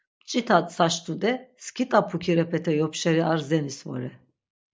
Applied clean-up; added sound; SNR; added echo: none; none; none; none.